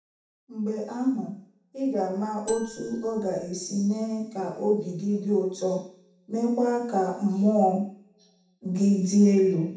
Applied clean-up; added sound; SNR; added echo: none; Marimba, xylophone; 16 dB; reverberation time 0.7 s.